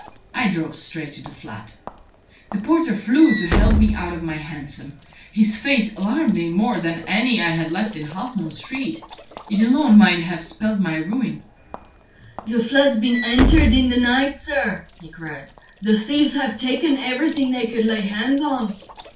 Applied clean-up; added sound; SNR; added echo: none; Walk, footsteps / Slam; 8 dB; reverberation time 0.3 s.